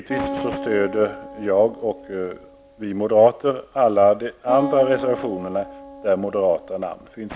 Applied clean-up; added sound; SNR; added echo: none; Acoustic guitar; 12 dB; none.